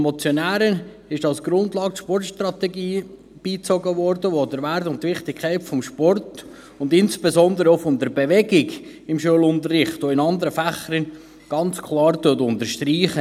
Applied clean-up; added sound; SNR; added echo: none; none; none; none.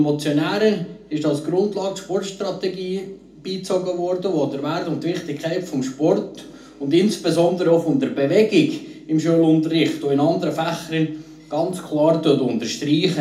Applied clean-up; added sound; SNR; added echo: none; none; none; reverberation time 0.4 s.